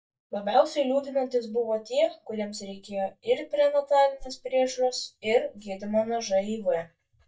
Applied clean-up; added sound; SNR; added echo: neural mask model DeepFilterNet 3.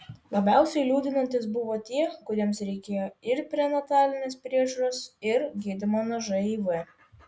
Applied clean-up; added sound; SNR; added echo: none; none; none; none.